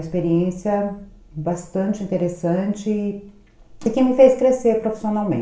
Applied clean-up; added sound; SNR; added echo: none; none; none; reverberation time 0.5 s.